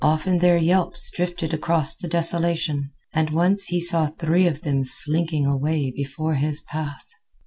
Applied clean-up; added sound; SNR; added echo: none; none; none; none.